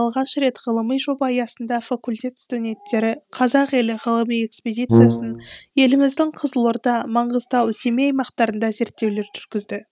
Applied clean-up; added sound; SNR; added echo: none; Brass instrument; -4 dB; none.